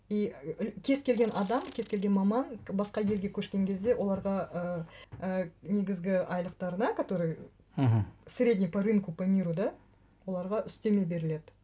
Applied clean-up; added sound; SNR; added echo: none; Insect; 19 dB; none.